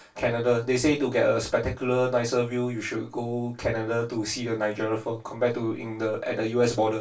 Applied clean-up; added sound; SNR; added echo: none; none; none; reverberation time 0.1 s.